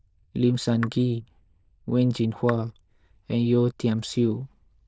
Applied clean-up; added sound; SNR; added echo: neural diffusion model UNIVERSE++.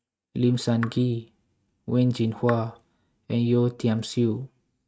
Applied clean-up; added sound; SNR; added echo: neural mask model RNNoise.